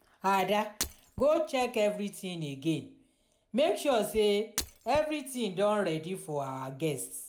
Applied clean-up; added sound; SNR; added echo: none; Shatter; 11 dB; none.